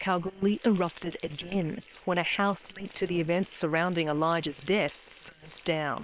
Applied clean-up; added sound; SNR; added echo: neural separator model SepFormer WHAM!.